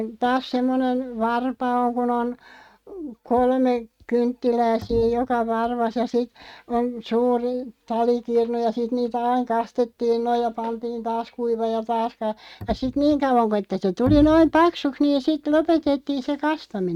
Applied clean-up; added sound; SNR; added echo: neural mask model RNNoise.